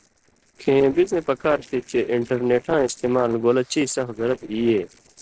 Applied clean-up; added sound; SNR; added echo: neural separator model SepFormer DNS4.